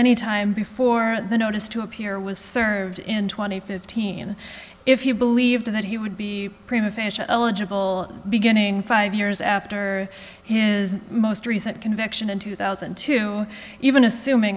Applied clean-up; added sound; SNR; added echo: none; none; none; none.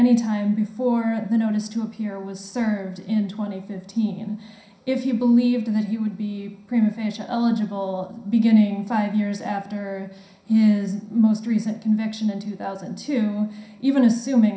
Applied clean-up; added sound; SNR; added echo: none; none; none; reverberation time 0.5 s.